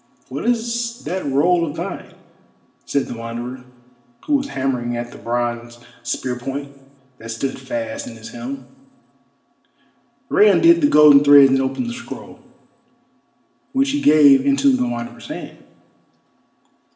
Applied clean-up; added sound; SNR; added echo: none; none; none; reverberation time 0.8 s.